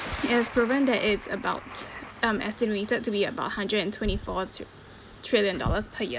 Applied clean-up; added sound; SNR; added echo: none; Thunder; 15 dB; none.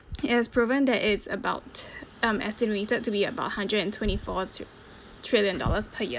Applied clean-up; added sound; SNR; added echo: none; none; none; none.